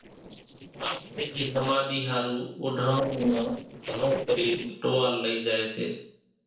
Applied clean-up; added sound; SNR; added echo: neural separator model SepFormer DNS4.